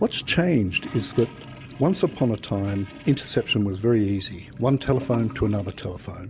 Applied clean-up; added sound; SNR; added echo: none; Toilet flush / Gurgling; 18 dB; none.